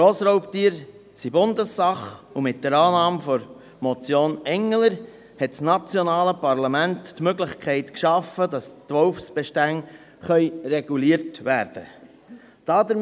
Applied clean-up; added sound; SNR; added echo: none; none; none; none.